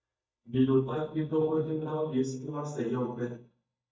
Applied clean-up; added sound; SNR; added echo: neural mask model DeepFilterNet 3.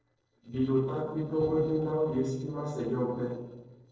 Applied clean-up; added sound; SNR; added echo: neural separator model SepFormer DNS4.